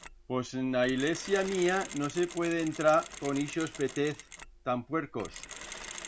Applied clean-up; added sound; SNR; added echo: none; Mechanisms; 14 dB; none.